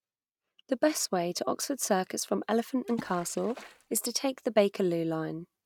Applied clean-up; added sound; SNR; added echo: neural mask model RNNoise.